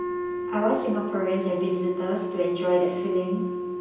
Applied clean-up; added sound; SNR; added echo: none; Wind instrument, woodwind instrument; 5 dB; reverberation time 0.9 s.